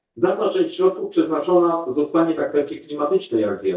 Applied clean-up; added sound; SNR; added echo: neural mask model DeepFilterNet 3.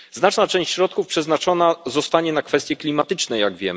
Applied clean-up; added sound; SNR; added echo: none; none; none; none.